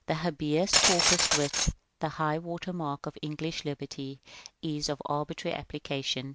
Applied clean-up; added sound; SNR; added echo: none; Glass; -4 dB; none.